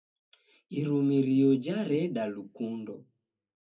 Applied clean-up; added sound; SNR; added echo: none; none; none; reverberation time 0.3 s.